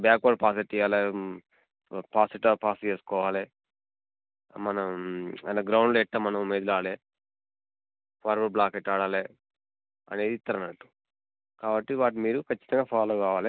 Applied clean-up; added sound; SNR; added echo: none; none; none; none.